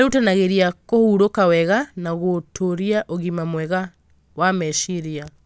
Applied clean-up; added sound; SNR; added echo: none; none; none; none.